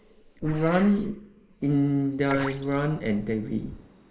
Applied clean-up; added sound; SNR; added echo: neural mask model Resemble Enhance denoiser.